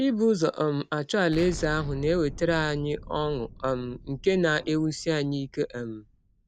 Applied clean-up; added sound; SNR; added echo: none; Explosion; 16 dB; none.